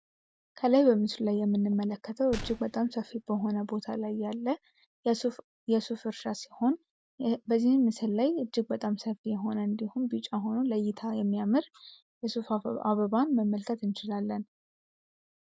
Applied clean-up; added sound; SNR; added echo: none; Gunshot, gunfire; 17 dB; none.